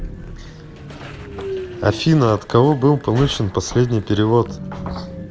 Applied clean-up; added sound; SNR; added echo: none; Train; 14 dB; none.